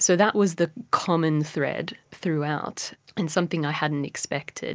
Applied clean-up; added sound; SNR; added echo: none; none; none; none.